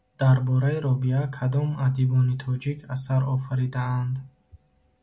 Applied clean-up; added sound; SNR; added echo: none; none; none; none.